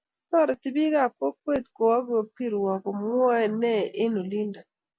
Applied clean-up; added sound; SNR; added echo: none; none; none; none.